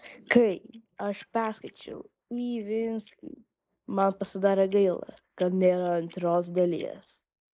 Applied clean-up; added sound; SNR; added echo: neural mask model Resemble Enhance denoiser.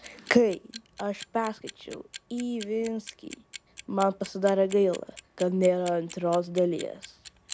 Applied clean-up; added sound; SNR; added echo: none; Clock; 19 dB; none.